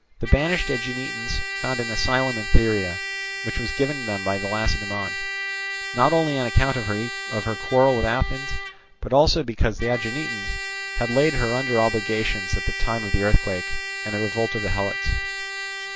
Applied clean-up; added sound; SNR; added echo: none; Trumpet; 7 dB; none.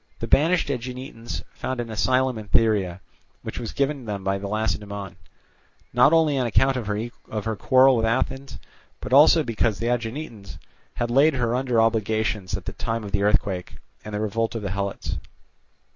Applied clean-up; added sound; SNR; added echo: none; none; none; none.